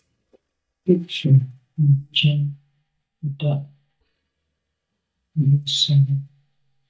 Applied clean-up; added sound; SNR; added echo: neural mask model DeepFilterNet 3.